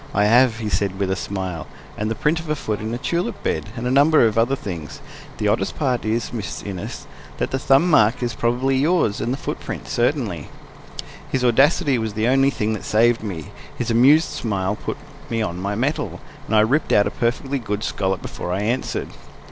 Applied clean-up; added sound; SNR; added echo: none; Bus + Fixed-wing aircraft, airplane; 19 dB; none.